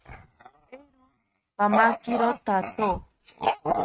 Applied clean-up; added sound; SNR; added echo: neural mask model RNNoise.